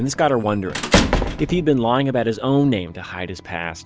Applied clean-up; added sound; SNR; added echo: none; Squeak / Slam / Human group actions; 4 dB; none.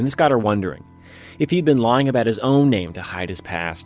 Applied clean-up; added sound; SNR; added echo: none; none; none; none.